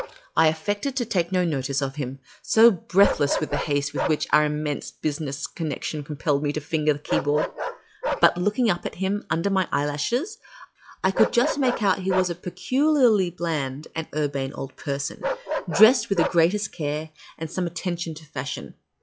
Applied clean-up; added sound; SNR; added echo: classical method log-MMSE.